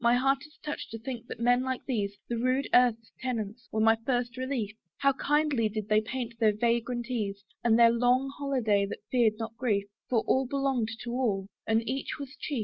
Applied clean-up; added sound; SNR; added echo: none; none; none; none.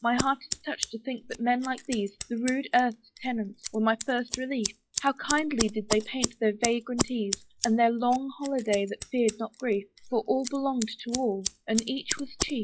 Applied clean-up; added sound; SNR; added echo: classical method log-MMSE.